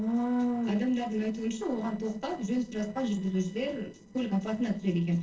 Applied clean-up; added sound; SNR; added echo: neural separator model SepFormer DNS4.